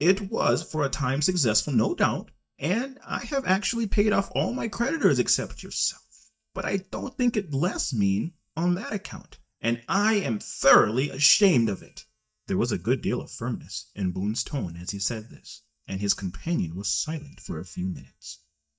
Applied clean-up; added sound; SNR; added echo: neural mask model DeepFilterNet 3.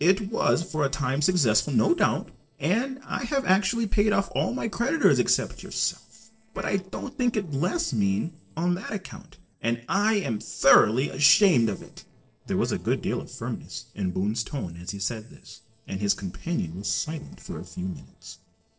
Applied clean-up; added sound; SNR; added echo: neural separator model SepFormer DNS4.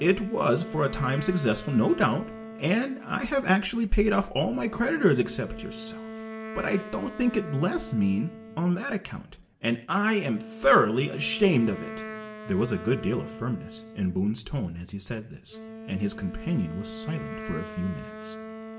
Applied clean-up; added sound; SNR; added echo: none; Wind instrument, woodwind instrument; 14 dB; reverberation time 0.6 s.